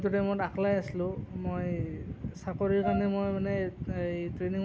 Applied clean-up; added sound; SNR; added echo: none; Brass instrument; 11 dB; none.